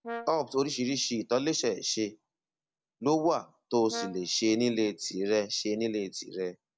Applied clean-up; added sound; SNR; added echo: none; Brass instrument; 15 dB; none.